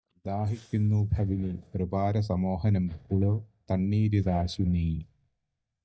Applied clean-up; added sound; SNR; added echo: neural mask model DeepFilterNet 3.